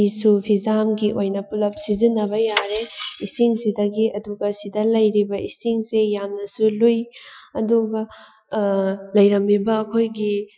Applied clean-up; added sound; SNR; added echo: classical method Wiener filter.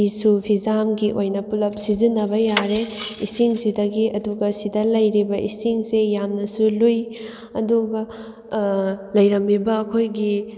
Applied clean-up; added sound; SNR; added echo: none; Cutlery, silverware; 13 dB; none.